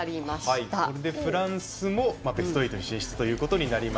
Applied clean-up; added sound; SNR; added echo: none; none; none; none.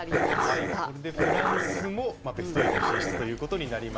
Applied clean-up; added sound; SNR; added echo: none; Dog; -5 dB; none.